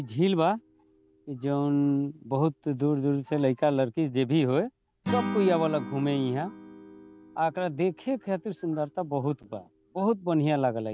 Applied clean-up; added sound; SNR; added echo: none; Acoustic guitar / Strum; 13 dB; none.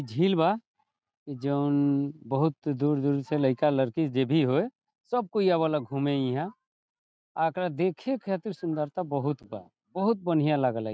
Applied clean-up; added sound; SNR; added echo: none; none; none; none.